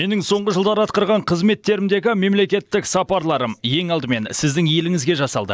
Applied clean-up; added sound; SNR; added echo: none; none; none; none.